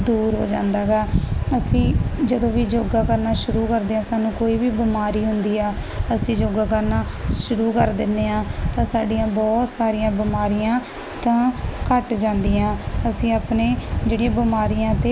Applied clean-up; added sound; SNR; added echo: none; none; none; none.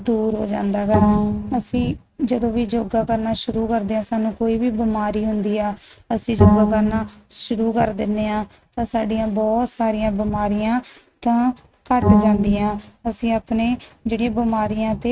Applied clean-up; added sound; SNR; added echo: neural mask model RNNoise.